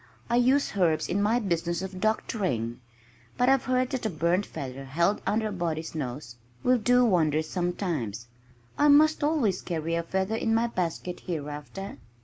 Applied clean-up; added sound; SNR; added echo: none; none; none; none.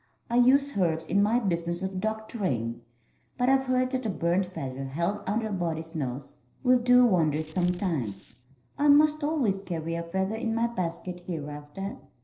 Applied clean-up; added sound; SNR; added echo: neural separator model SepFormer DNS4.